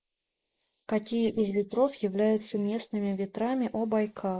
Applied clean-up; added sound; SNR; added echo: neural mask model Resemble Enhance denoiser.